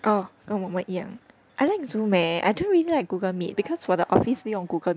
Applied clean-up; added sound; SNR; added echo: none; none; none; none.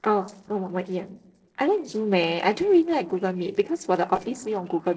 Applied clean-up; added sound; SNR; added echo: neural separator model SepFormer DNS4.